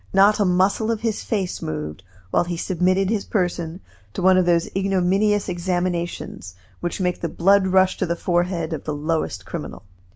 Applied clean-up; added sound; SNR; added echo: none; none; none; none.